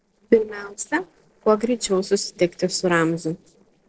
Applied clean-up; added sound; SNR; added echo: neural separator model SepFormer DNS4.